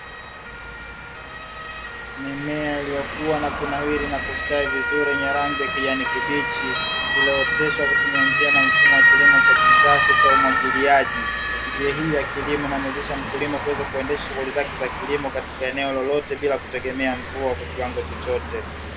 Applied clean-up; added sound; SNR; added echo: none; Motor vehicle (road) / Siren; -4 dB; none.